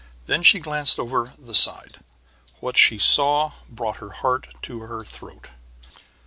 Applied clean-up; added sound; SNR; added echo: none; none; none; none.